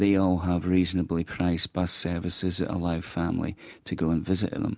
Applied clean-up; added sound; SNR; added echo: none; none; none; none.